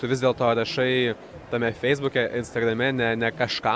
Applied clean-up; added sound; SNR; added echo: none; none; none; none.